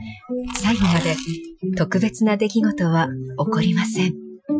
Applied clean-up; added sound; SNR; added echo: classical method Wiener filter.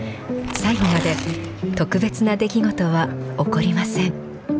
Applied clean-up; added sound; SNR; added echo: none; Tearing; 10 dB; none.